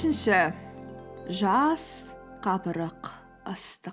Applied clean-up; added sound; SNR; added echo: none; none; none; none.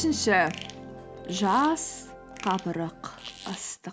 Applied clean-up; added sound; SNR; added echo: none; Fart; 17 dB; none.